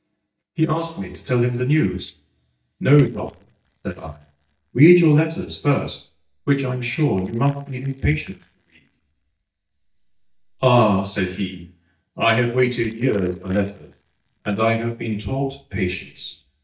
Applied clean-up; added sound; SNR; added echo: neural mask model DeepFilterNet 3.